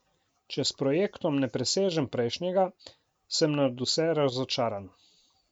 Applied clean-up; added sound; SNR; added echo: none; none; none; none.